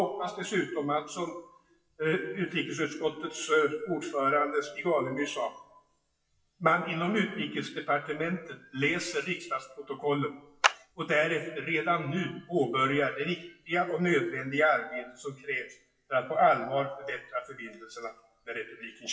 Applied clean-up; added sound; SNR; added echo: classical method WPE with log-MMSE.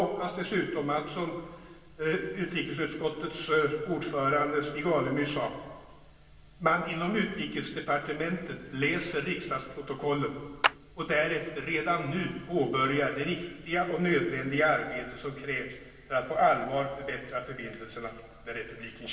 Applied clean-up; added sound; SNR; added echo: none; Clapping; 4 dB; reverberation time 1.4 s.